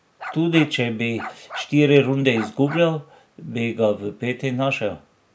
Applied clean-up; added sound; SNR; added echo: none; Bark; 14 dB; none.